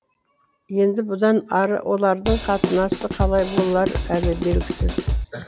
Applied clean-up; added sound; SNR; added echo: none; Drum kit; 2 dB; none.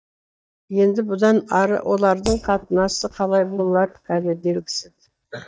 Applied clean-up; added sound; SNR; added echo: neural mask model DeepFilterNet 3.